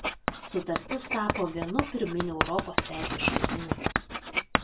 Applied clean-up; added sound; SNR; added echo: none; Writing; -2 dB; reverberation time 0.2 s.